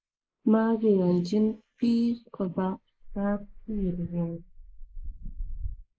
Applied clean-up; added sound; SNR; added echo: neural mask model Resemble Enhance denoiser.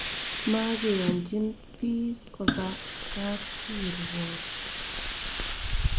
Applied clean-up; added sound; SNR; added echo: none; Hiss; -3 dB; none.